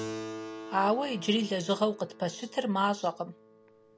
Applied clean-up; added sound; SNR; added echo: none; Keyboard (musical); 13 dB; none.